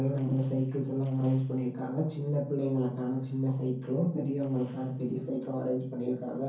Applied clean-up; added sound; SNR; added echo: neural separator model SepFormer DNS4.